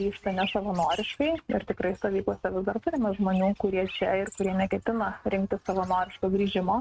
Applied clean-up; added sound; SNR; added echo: neural mask model RNNoise.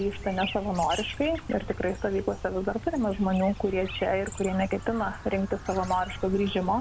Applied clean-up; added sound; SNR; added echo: none; Chirp, tweet; 11 dB; none.